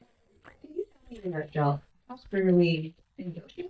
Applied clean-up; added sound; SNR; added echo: neural mask model DeepFilterNet 3.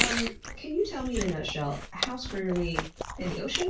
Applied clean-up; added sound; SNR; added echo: none; Chewing, mastication; 2 dB; reverberation time 0.2 s.